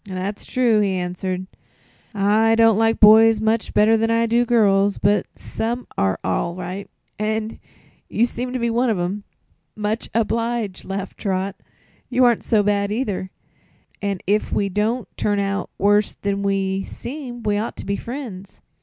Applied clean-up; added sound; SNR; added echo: none; none; none; none.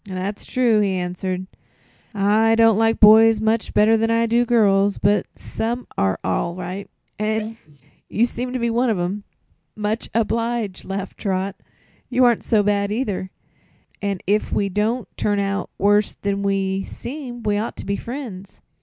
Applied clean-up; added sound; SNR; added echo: neural mask model Resemble Enhance denoiser.